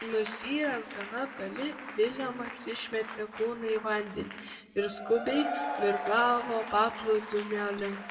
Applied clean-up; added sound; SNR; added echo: none; Applause / Crowd / Cheering; 9 dB; reverberation time 1.2 s.